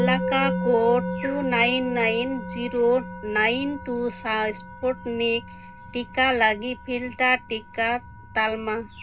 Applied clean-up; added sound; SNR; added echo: none; Musical instrument; 8 dB; reverberation time 0.2 s.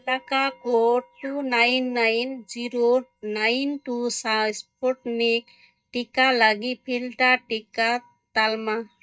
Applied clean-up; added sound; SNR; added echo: neural mask model DeepFilterNet 3.